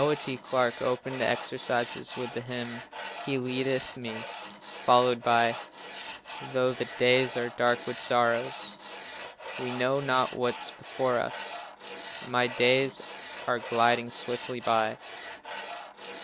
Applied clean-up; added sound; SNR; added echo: none; Tools; 11 dB; none.